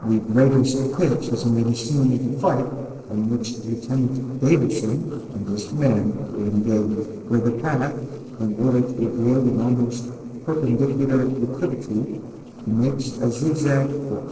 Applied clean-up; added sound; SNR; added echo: neural separator model SepFormer DNS4.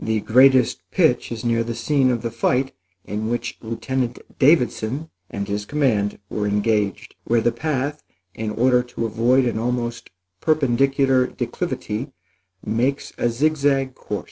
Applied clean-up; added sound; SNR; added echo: none; none; none; none.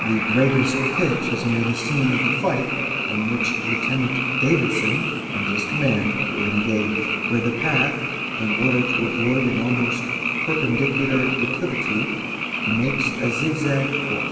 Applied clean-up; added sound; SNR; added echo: none; Frog; 2 dB; reverberation time 1.7 s.